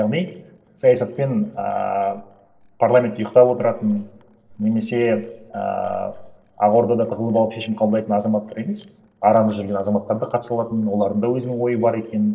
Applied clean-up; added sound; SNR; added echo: neural separator model SepFormer DNS4.